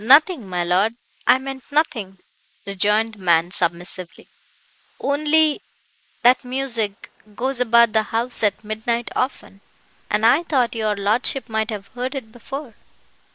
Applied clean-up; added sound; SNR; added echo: neural mask model Resemble Enhance denoiser.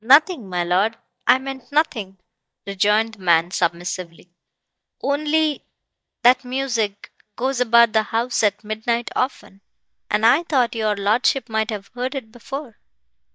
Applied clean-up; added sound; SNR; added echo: neural mask model DeepFilterNet 3.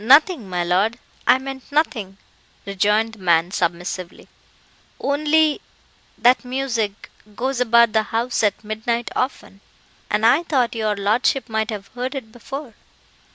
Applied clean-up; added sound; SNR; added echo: none; none; none; none.